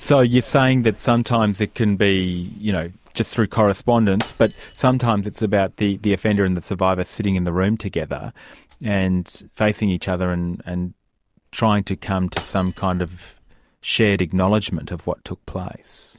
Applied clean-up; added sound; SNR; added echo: none; Shatter; 16 dB; none.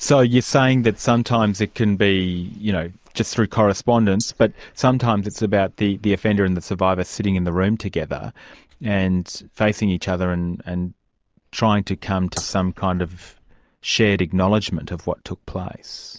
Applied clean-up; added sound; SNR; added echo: neural mask model Resemble Enhance denoiser.